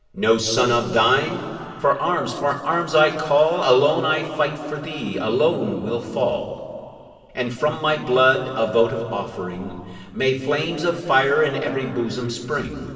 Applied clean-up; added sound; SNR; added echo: none; none; none; reverberation time 2.7 s.